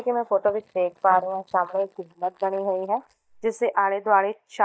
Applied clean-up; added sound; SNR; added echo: neural mask model DeepFilterNet 3.